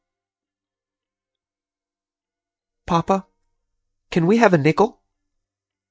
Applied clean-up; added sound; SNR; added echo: neural mask model DeepFilterNet 3.